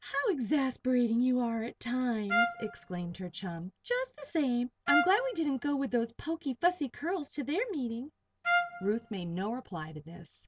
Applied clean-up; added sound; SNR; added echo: none; Trumpet; 2 dB; none.